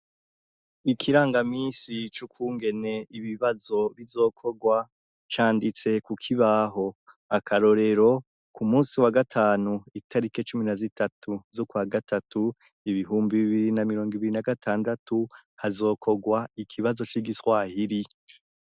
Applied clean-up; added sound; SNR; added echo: none; none; none; none.